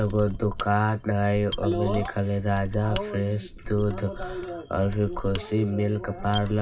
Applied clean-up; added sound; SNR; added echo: none; Mechanisms; 11 dB; reverberation time 0.4 s.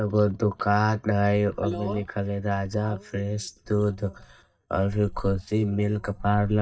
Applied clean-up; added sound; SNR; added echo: neural mask model DeepFilterNet 3.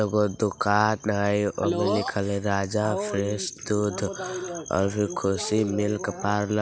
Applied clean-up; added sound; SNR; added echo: none; none; none; none.